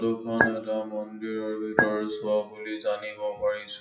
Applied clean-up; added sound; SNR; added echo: classical method WPE with log-MMSE.